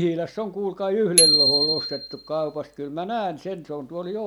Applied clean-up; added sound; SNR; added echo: none; Bicycle bell; -3 dB; none.